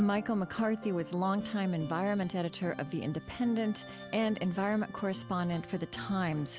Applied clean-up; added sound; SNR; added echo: none; none; none; none.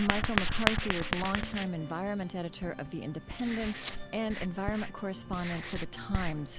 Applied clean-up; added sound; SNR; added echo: none; Writing; 1 dB; none.